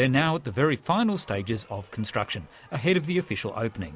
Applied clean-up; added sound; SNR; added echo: none; none; none; none.